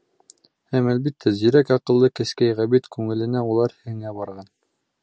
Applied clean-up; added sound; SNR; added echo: none; none; none; none.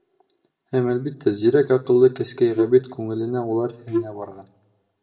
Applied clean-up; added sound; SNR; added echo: none; Wind instrument, woodwind instrument; 6 dB; reverberation time 0.8 s.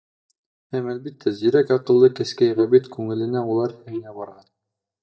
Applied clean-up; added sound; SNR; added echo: neural mask model DeepFilterNet 3.